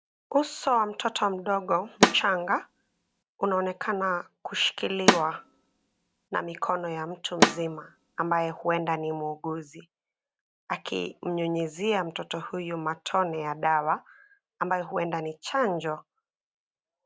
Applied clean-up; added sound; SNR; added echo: none; Snare drum; -1 dB; none.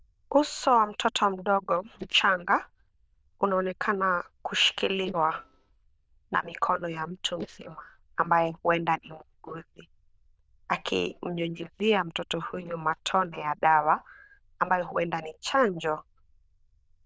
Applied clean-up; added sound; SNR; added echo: neural diffusion model UNIVERSE++.